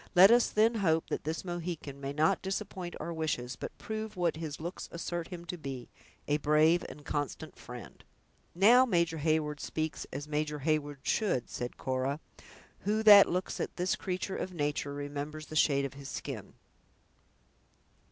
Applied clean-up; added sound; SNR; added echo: none; none; none; none.